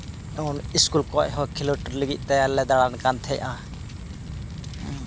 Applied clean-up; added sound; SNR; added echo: none; Fire; 10 dB; none.